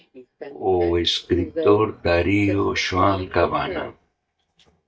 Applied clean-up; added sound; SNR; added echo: neural mask model DeepFilterNet 3.